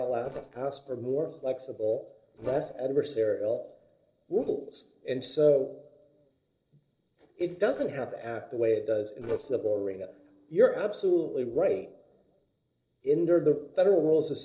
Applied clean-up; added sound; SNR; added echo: neural separator model SepFormer DNS4.